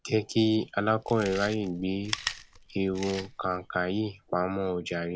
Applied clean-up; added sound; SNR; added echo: none; Chewing, mastication; 14 dB; none.